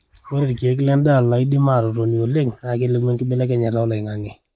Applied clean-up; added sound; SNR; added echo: neural mask model Resemble Enhance denoiser.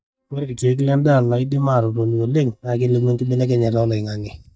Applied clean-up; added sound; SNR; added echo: neural mask model DeepFilterNet 3.